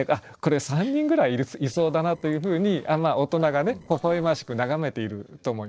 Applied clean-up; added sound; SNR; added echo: neural separator model SepFormer DNS4.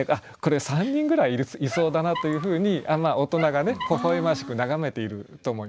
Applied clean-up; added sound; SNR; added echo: none; Squeak; 13 dB; none.